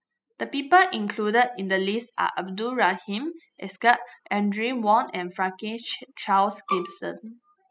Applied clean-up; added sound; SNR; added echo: classical method spectral subtraction.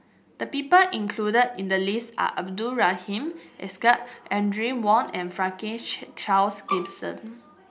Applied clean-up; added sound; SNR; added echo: none; Bowed string instrument; 8 dB; none.